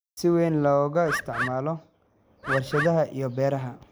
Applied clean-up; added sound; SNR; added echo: none; Bird; 5 dB; none.